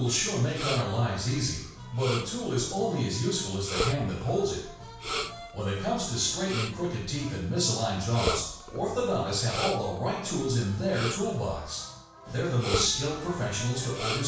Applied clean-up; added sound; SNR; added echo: none; Respiratory sounds; 9 dB; reverberation time 0.7 s.